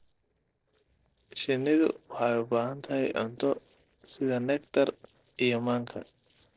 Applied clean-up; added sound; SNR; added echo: neural separator model SepFormer DNS4.